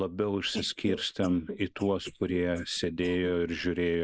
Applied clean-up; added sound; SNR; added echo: neural mask model Resemble Enhance denoiser.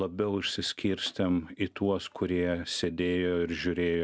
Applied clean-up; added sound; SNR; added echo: none; none; none; none.